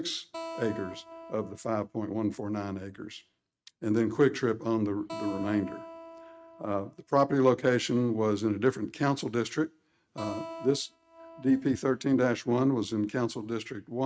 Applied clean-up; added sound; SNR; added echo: neural mask model RNNoise.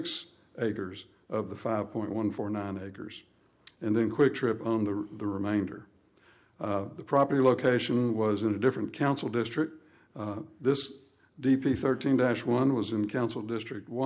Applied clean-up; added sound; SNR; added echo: none; none; none; none.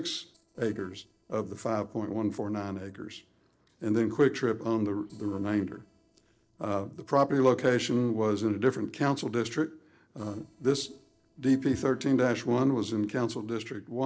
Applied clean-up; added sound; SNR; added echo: neural separator model SepFormer DNS4.